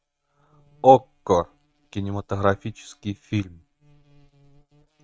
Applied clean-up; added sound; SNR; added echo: neural mask model RNNoise.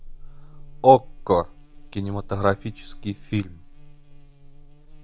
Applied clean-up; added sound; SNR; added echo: none; Buzz; 15 dB; none.